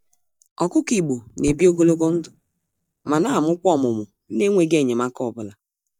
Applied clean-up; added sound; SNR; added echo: neural mask model DeepFilterNet 3.